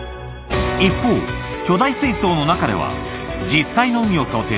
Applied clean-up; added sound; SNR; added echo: none; none; none; none.